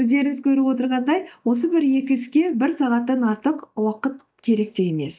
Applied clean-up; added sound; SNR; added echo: neural mask model DeepFilterNet 3.